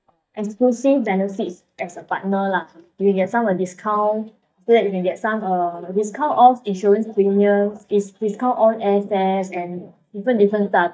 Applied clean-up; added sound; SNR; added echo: neural mask model DeepFilterNet 3.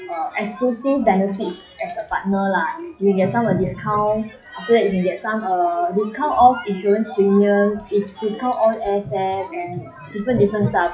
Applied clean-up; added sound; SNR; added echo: classical method WPE with log-MMSE.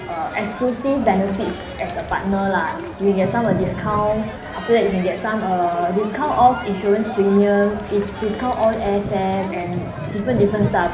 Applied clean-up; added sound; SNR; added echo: none; Crowd; 11 dB; reverberation time 1.0 s.